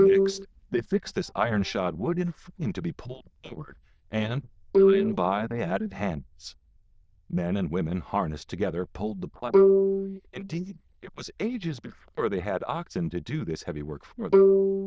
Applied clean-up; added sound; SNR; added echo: neural diffusion model UNIVERSE++.